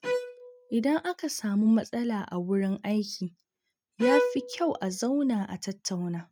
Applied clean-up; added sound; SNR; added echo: neural mask model RNNoise.